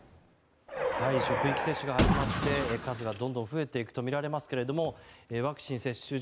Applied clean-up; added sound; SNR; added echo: none; Car; -2 dB; none.